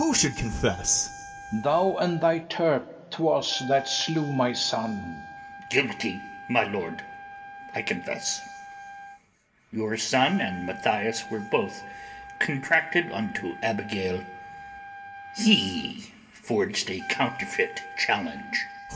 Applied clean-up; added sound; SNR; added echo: none; Trumpet; 14 dB; reverberation time 1.5 s.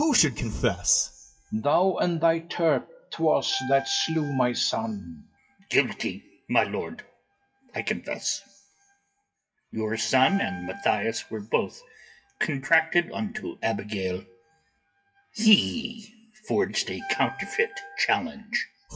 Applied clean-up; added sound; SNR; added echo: classical method WPE with log-MMSE.